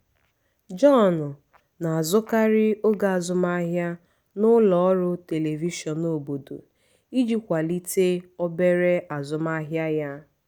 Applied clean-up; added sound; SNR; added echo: none; none; none; none.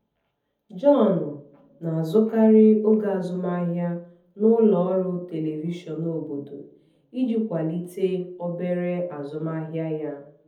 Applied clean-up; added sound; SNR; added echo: none; none; none; reverberation time 0.6 s.